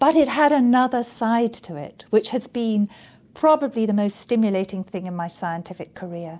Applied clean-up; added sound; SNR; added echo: none; none; none; none.